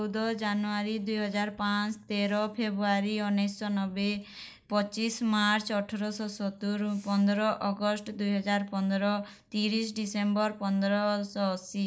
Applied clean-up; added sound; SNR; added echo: none; none; none; none.